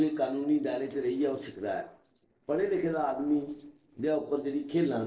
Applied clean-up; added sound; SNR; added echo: neural separator model SepFormer DNS4.